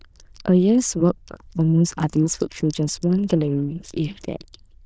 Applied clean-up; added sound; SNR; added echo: neural diffusion model UNIVERSE++.